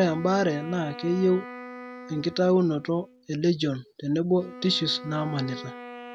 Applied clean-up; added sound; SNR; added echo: none; Wind instrument, woodwind instrument; 15 dB; none.